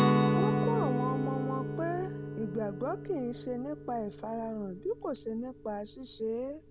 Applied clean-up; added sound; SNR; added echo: none; Guitar; -3 dB; none.